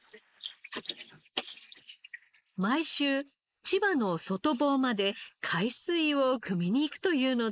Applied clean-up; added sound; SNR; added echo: neural mask model Resemble Enhance denoiser.